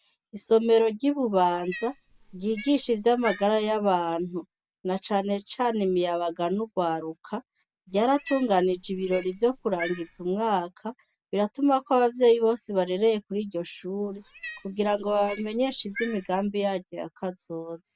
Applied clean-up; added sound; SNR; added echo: none; Cat; 16 dB; none.